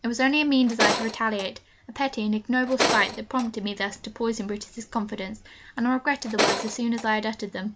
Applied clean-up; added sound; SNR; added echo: none; Tools; 3 dB; none.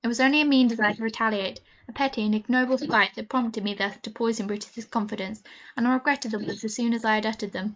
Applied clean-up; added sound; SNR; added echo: neural mask model Resemble Enhance denoiser.